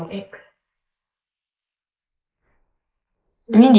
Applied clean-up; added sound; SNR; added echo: neural mask model Resemble Enhance denoiser.